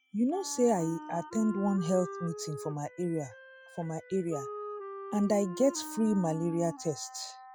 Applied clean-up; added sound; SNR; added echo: classical method Wiener filter.